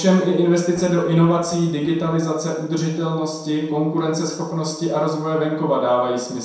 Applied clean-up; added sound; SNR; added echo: neural separator model SepFormer DNS4.